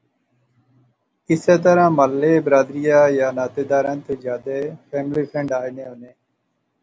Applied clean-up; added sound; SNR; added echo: none; none; none; none.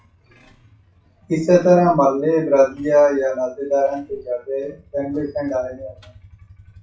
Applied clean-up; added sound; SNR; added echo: classical method WPE with log-MMSE.